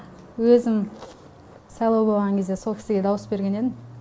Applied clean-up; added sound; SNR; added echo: none; none; none; none.